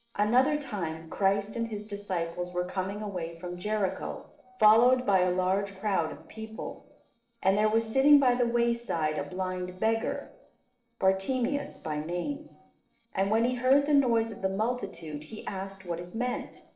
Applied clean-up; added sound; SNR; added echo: neural separator model SepFormer DNS4.